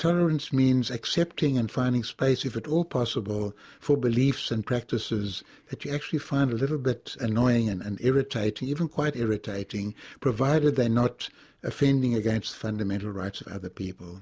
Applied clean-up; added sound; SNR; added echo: none; none; none; none.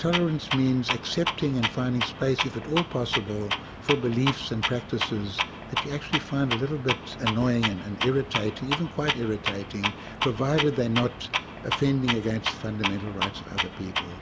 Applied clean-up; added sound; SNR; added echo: none; Clock; 4 dB; none.